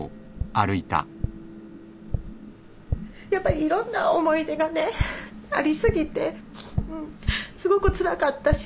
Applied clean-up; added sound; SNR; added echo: none; Tap; 6 dB; none.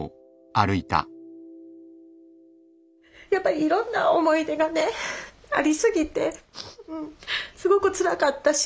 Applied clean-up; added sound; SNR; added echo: none; none; none; none.